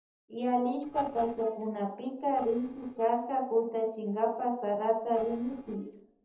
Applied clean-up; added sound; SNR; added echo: neural separator model SepFormer DNS4.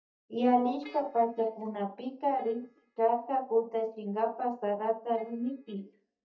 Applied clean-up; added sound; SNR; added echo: neural mask model DeepFilterNet 3.